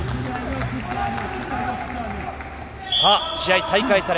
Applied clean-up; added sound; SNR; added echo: none; none; none; none.